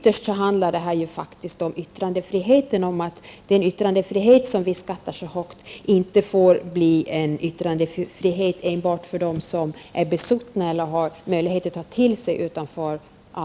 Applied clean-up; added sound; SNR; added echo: none; none; none; none.